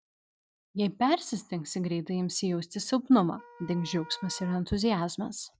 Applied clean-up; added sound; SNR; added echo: none; Wind instrument, woodwind instrument; 19 dB; none.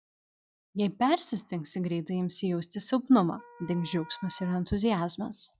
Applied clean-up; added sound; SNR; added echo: classical method log-MMSE.